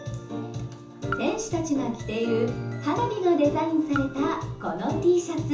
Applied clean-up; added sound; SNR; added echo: none; Raindrop / Drip; 15 dB; reverberation time 0.7 s.